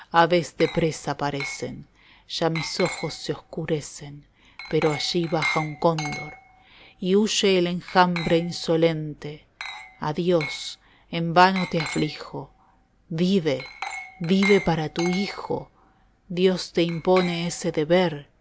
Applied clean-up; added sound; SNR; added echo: none; Glass; 13 dB; none.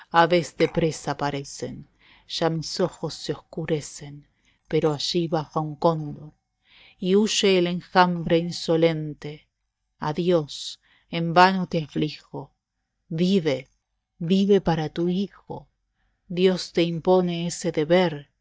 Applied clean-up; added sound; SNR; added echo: neural mask model DeepFilterNet 3.